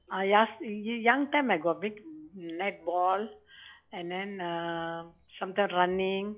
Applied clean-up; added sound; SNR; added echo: classical method log-MMSE.